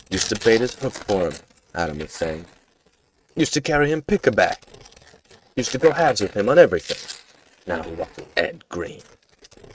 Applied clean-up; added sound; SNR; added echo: neural mask model RNNoise.